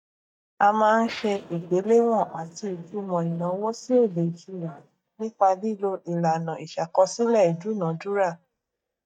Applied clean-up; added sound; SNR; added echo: neural mask model DeepFilterNet 3.